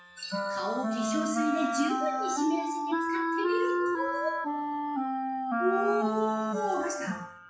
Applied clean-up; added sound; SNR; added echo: classical method WPE with log-MMSE.